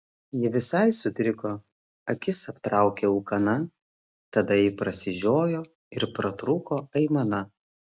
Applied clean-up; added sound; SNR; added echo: none; none; none; none.